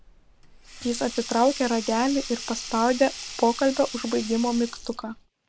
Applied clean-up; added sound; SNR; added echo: none; Sink (filling or washing); 12 dB; none.